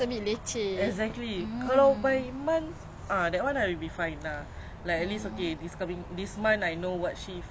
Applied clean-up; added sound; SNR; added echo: none; none; none; none.